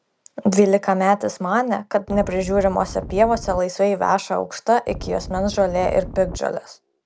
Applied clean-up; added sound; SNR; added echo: none; Wind; 12 dB; none.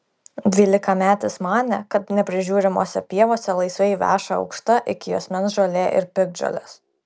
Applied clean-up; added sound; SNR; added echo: none; none; none; none.